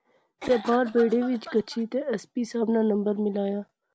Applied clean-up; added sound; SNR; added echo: none; Cough; 14 dB; none.